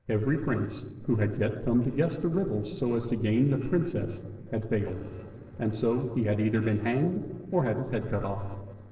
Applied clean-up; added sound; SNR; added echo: neural separator model SepFormer DNS4.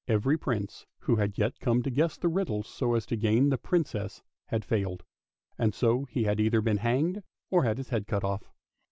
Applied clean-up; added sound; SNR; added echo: none; none; none; none.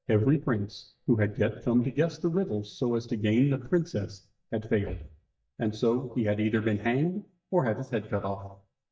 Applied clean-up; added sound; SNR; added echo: neural mask model DeepFilterNet 3.